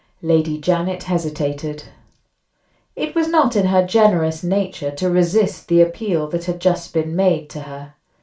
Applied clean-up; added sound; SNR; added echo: none; none; none; reverberation time 0.3 s.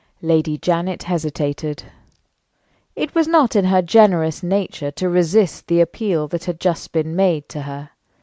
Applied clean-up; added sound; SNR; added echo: none; none; none; none.